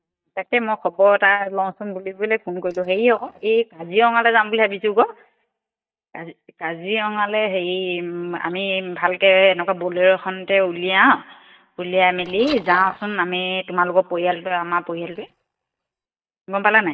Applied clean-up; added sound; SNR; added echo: neural mask model DeepFilterNet 3.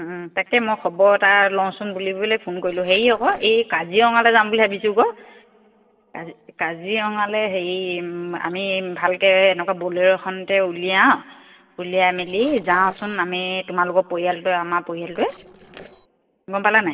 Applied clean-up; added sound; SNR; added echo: neural separator model SepFormer DNS4.